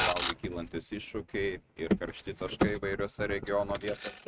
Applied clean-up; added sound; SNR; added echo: neural mask model RNNoise.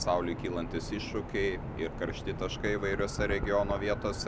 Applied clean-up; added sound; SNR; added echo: none; none; none; none.